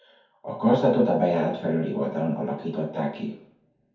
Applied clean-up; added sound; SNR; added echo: none; none; none; reverberation time 0.6 s.